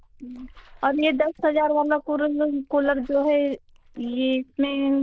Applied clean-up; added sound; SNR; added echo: neural diffusion model UNIVERSE++.